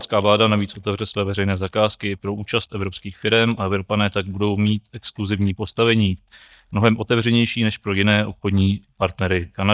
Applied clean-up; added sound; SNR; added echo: neural mask model DeepFilterNet 3.